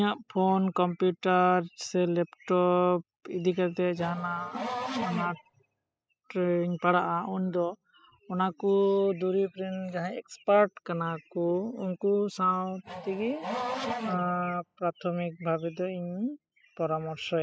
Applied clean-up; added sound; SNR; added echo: classical method spectral subtraction.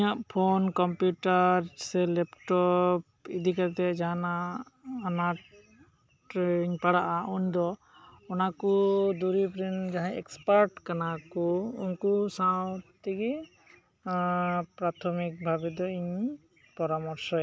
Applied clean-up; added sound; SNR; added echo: none; none; none; none.